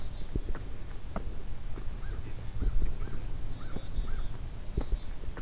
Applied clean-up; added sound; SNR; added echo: none; Bird; 12 dB; none.